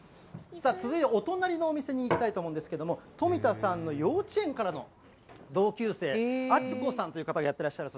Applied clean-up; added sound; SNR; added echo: none; none; none; none.